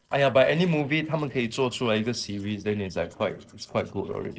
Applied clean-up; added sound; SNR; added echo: neural separator model SepFormer DNS4.